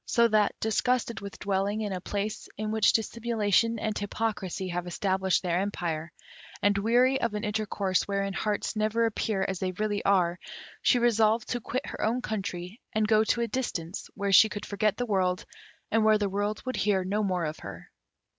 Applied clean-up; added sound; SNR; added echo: none; none; none; none.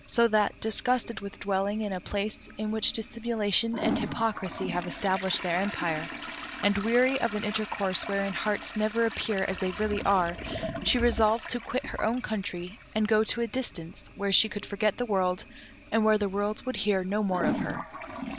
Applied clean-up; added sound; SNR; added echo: none; Toilet flush; 10 dB; none.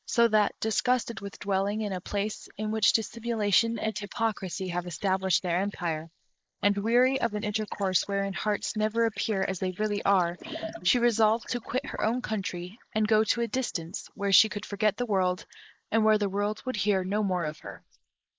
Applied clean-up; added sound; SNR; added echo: neural mask model Resemble Enhance denoiser.